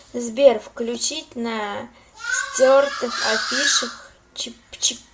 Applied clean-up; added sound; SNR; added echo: none; none; none; none.